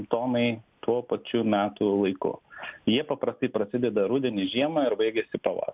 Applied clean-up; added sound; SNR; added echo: none; none; none; none.